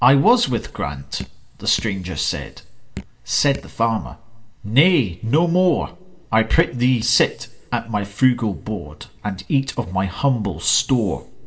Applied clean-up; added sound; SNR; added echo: none; Drip; 17 dB; reverberation time 0.4 s.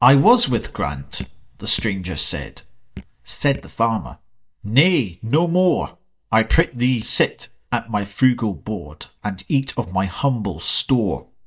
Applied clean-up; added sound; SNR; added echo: neural mask model DeepFilterNet 3.